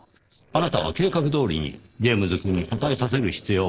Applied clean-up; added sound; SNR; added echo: neural separator model SepFormer DNS4.